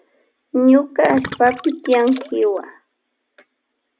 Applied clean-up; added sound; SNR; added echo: none; Gurgling; 13 dB; none.